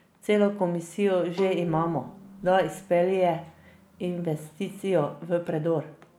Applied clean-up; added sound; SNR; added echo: none; Bowed string instrument; 14 dB; none.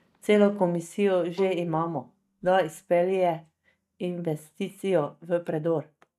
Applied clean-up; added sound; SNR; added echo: neural mask model DeepFilterNet 3.